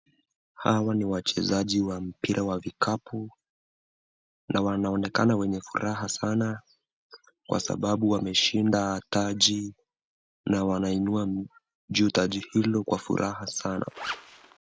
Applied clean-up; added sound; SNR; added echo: none; Zipper (clothing); 10 dB; none.